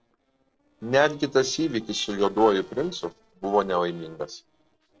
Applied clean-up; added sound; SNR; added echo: neural separator model SepFormer DNS4.